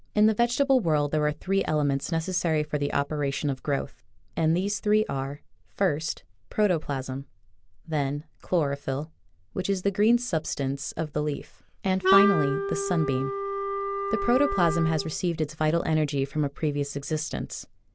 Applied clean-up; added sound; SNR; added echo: none; Wind instrument, woodwind instrument; 1 dB; none.